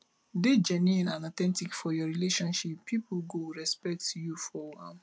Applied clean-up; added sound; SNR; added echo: none; none; none; none.